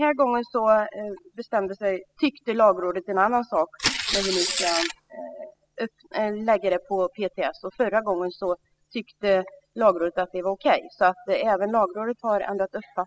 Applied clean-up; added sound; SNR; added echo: classical method spectral subtraction.